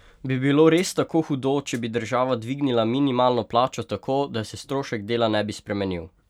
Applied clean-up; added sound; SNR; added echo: none; none; none; none.